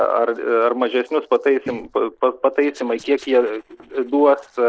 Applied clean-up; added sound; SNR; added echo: neural separator model SepFormer DNS4.